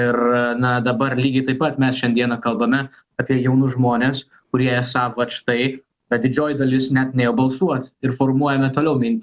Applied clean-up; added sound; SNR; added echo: none; none; none; none.